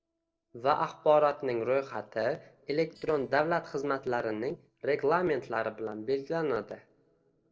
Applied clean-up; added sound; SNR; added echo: neural separator model SepFormer DNS4.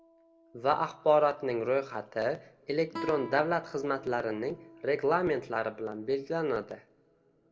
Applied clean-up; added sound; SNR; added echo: none; Guitar; 19 dB; reverberation time 0.3 s.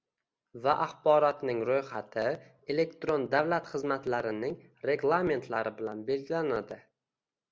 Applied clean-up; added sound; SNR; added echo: none; none; none; none.